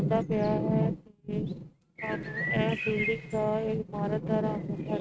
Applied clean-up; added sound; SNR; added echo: neural mask model RNNoise.